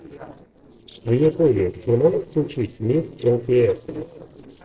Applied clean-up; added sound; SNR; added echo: neural separator model SepFormer DNS4.